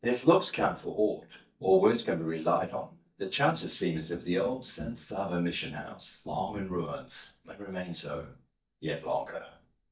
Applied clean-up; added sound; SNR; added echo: neural mask model DeepFilterNet 3.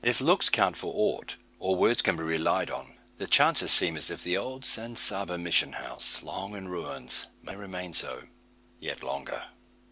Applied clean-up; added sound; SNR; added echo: none; none; none; none.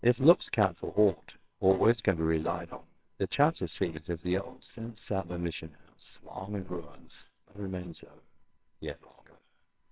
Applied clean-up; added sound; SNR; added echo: neural separator model SepFormer WHAMR!.